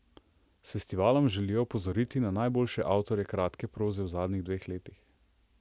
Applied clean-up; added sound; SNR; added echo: none; none; none; none.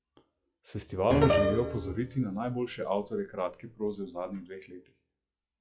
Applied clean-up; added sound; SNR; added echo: classical method WPE with log-MMSE.